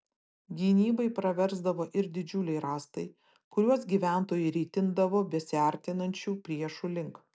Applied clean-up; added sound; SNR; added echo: none; none; none; none.